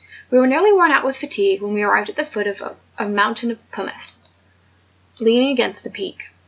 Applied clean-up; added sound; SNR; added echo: none; none; none; none.